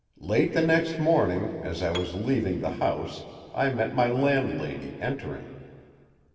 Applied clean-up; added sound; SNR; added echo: none; Piano; 19 dB; reverberation time 2.4 s.